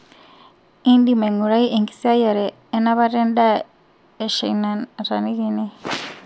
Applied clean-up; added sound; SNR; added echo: none; none; none; none.